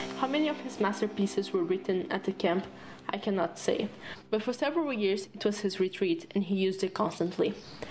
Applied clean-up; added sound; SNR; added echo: none; Keyboard (musical); 17 dB; none.